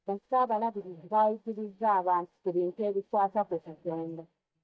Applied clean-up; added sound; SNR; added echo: neural mask model DeepFilterNet 3.